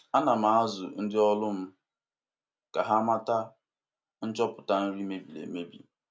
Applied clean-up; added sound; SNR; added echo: none; none; none; none.